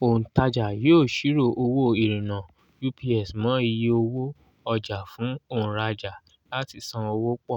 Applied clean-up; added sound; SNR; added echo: none; none; none; none.